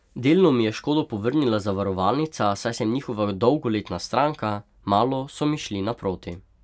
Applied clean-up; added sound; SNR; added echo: none; none; none; none.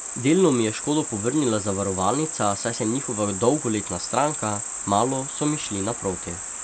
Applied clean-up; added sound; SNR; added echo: none; Cricket; 6 dB; none.